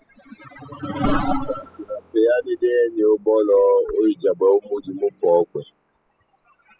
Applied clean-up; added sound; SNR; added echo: classical method spectral subtraction.